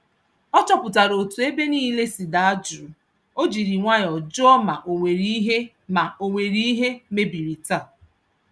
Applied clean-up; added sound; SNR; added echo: none; none; none; none.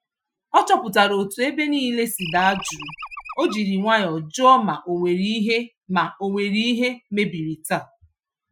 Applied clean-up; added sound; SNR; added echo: classical method Wiener filter.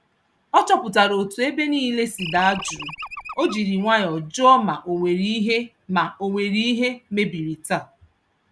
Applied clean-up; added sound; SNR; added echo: none; Animal; 13 dB; none.